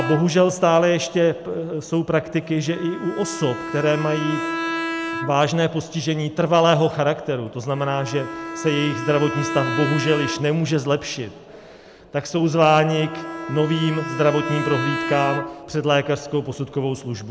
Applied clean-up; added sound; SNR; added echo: none; Bowed string instrument; 9 dB; none.